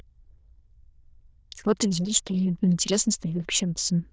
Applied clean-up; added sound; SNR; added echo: neural diffusion model UNIVERSE++.